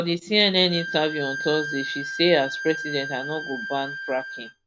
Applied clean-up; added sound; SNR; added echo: none; Bowed string instrument; 8 dB; none.